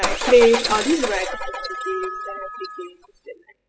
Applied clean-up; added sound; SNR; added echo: classical method spectral subtraction.